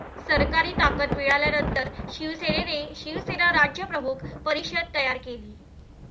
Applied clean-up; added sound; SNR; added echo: none; Thunder / Rain; 7 dB; none.